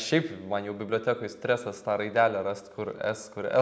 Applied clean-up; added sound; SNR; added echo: none; none; none; none.